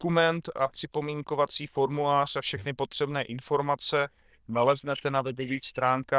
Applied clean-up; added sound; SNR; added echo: neural diffusion model UNIVERSE++.